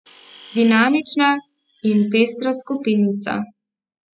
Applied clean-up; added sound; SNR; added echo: classical method spectral subtraction.